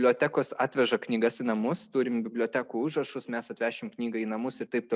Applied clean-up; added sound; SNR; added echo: none; none; none; none.